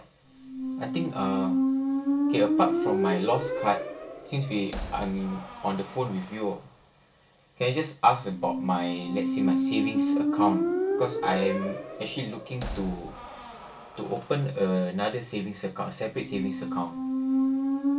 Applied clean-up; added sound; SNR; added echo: none; Squeak; 0 dB; reverberation time 0.2 s.